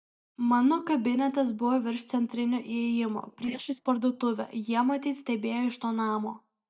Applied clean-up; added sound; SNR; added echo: neural mask model DeepFilterNet 3.